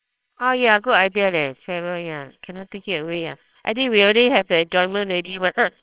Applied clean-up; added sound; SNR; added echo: neural separator model SepFormer WHAMR!.